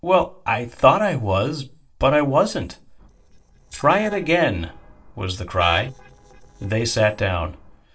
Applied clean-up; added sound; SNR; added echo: neural separator model SepFormer DNS4.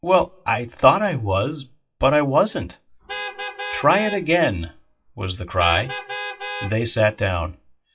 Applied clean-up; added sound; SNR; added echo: classical method WPE with log-MMSE.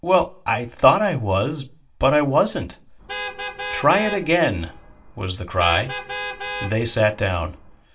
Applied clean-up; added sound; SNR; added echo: none; Vehicle horn, car horn, honking; 11 dB; reverberation time 0.2 s.